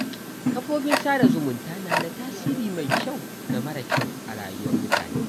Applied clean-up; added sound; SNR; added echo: none; Tick-tock; -3 dB; none.